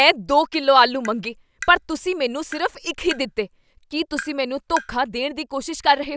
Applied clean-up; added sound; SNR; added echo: none; Tap; 19 dB; none.